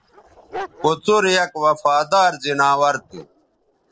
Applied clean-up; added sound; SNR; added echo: neural separator model SepFormer DNS4.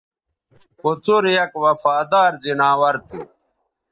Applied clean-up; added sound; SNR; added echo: neural mask model DeepFilterNet 3.